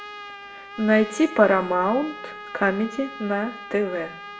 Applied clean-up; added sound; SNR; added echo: none; Trumpet; 14 dB; reverberation time 0.5 s.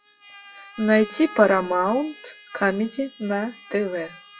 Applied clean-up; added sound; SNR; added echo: classical method WPE with log-MMSE.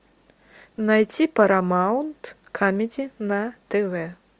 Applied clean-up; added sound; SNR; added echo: none; none; none; none.